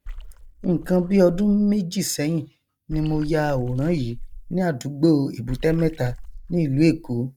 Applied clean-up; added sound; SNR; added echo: neural mask model DeepFilterNet 3.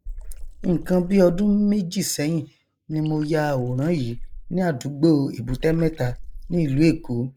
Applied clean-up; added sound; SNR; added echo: neural mask model Resemble Enhance denoiser.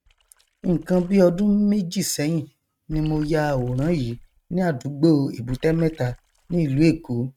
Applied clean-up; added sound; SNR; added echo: neural mask model RNNoise.